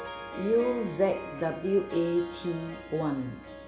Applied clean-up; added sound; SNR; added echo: none; Harp; 12 dB; none.